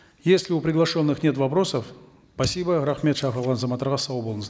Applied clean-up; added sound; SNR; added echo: none; none; none; none.